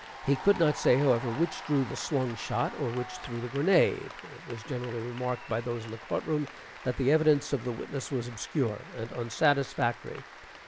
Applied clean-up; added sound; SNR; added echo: none; Applause / Cheering; 15 dB; none.